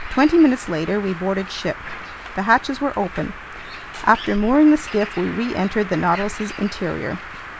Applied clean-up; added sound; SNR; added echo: none; Bird; 13 dB; none.